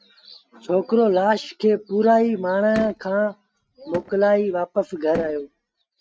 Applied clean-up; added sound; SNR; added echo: neural mask model RNNoise.